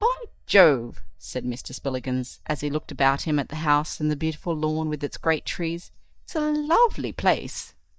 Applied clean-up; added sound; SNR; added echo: neural mask model DeepFilterNet 3.